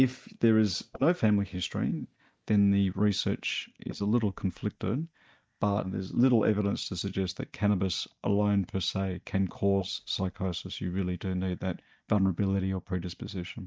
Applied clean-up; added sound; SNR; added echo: neural mask model DeepFilterNet 3.